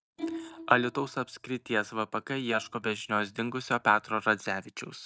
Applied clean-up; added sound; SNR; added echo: neural mask model DeepFilterNet 3.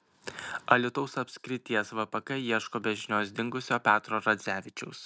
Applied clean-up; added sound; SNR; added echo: none; none; none; none.